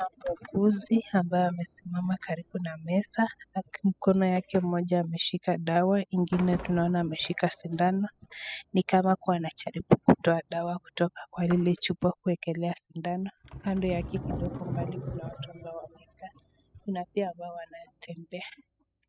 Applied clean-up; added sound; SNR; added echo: classical method spectral subtraction.